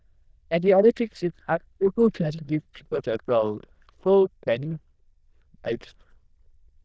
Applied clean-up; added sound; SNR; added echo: neural diffusion model UNIVERSE++.